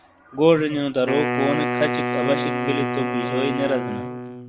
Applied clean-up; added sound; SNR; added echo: none; Wind instrument, woodwind instrument; 3 dB; none.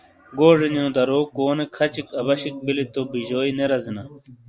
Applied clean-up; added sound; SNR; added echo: none; none; none; none.